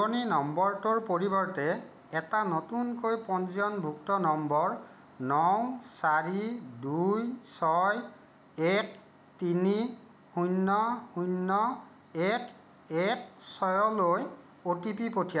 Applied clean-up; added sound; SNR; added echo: none; none; none; none.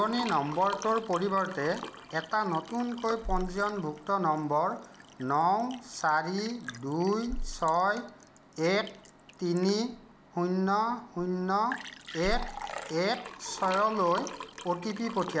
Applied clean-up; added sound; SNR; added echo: none; Liquid; 11 dB; none.